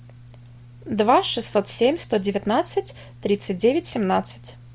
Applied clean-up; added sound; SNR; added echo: none; none; none; none.